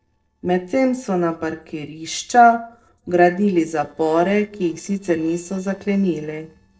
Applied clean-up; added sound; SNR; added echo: neural separator model SepFormer DNS4.